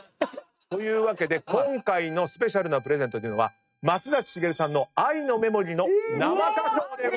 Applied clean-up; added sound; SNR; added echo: neural mask model RNNoise.